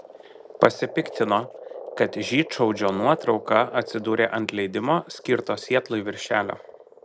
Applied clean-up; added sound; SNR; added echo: none; Frog; 15 dB; none.